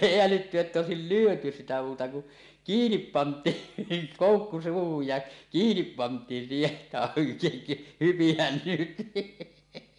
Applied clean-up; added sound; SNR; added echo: none; none; none; none.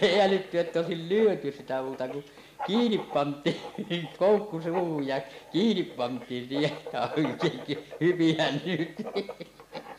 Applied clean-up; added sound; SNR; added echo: none; Writing; 13 dB; none.